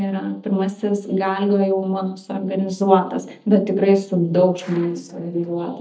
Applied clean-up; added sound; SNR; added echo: neural mask model DeepFilterNet 3.